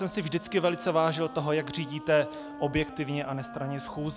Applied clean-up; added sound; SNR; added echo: none; Wind instrument, woodwind instrument; 14 dB; none.